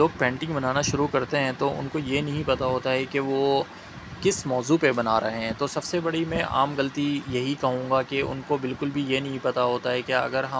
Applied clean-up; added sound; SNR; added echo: none; none; none; none.